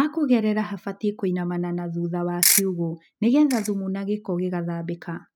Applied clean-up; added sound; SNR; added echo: neural mask model RNNoise.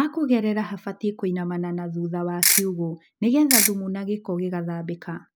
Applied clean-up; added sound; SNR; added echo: neural mask model Resemble Enhance denoiser.